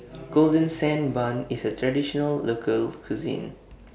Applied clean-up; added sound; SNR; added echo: none; none; none; none.